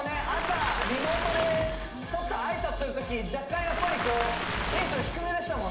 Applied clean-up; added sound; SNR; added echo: none; Waves, surf; 3 dB; reverberation time 0.9 s.